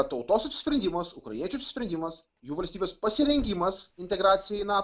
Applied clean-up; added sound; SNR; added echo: none; Gunshot, gunfire; 14 dB; none.